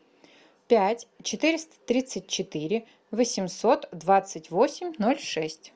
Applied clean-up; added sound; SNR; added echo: none; none; none; none.